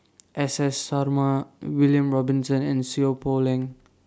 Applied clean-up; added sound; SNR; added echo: none; none; none; none.